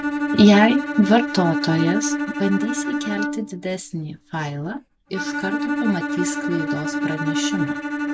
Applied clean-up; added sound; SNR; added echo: none; Bowed string instrument; 3 dB; none.